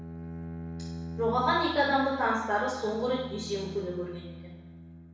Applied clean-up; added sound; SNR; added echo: none; Bowed string instrument; 10 dB; reverberation time 1.1 s.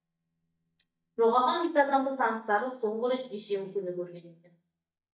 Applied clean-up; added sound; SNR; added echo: neural mask model DeepFilterNet 3.